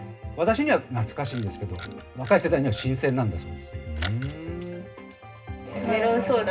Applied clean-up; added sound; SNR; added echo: none; Camera; 15 dB; reverberation time 0.2 s.